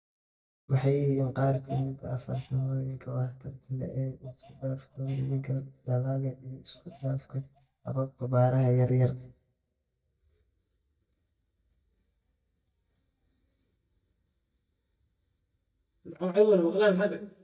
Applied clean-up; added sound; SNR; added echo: neural mask model DeepFilterNet 3.